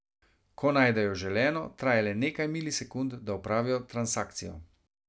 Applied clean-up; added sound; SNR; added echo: none; none; none; none.